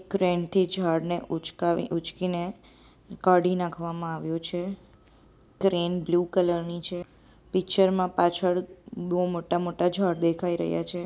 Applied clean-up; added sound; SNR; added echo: none; none; none; none.